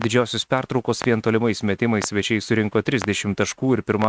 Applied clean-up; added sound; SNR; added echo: neural mask model RNNoise.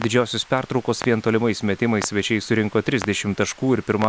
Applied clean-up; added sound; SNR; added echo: none; Clock; 17 dB; none.